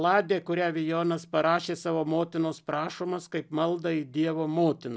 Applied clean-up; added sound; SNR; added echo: none; none; none; none.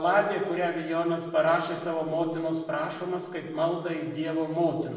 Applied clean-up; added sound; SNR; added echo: none; none; none; reverberation time 1.1 s.